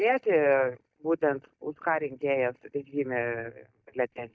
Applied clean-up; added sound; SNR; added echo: neural mask model DeepFilterNet 3.